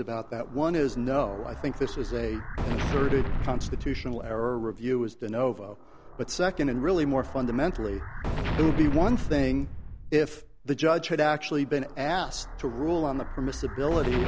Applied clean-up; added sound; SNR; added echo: none; Explosion; 5 dB; none.